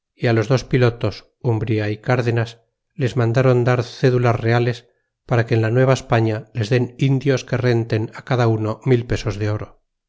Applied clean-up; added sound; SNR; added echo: none; none; none; none.